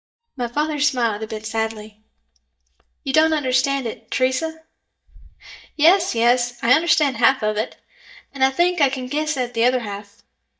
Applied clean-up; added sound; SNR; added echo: neural mask model DeepFilterNet 3.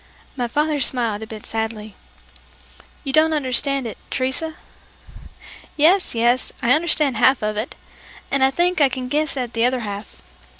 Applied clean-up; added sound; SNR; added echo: none; none; none; none.